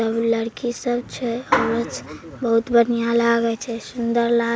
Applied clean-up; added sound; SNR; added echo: none; none; none; none.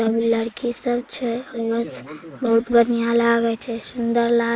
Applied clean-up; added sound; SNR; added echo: neural mask model Resemble Enhance denoiser.